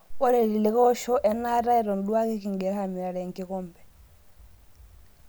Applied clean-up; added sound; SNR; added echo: none; none; none; none.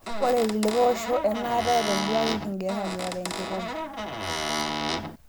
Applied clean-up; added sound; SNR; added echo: none; Squeak / Cupboard open or close; 4 dB; none.